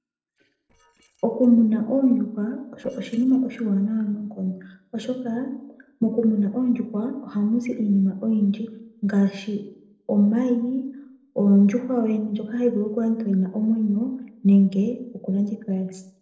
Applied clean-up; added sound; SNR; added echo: neural separator model SepFormer DNS4.